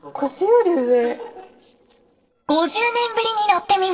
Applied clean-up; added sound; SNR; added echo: neural separator model SepFormer DNS4.